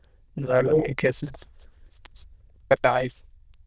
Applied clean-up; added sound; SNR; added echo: neural diffusion model UNIVERSE++.